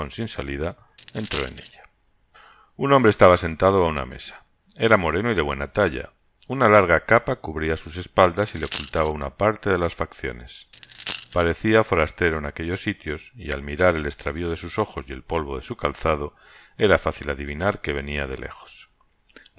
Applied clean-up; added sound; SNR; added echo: none; Coin (dropping); 8 dB; none.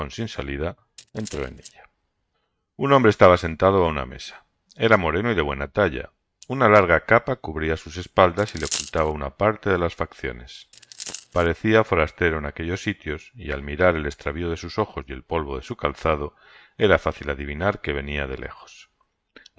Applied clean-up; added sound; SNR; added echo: neural mask model RNNoise.